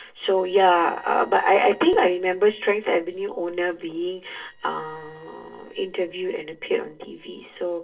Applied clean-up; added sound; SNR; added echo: neural separator model SepFormer DNS4.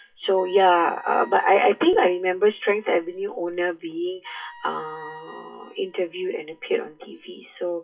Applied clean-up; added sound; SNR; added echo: classical method WPE with log-MMSE.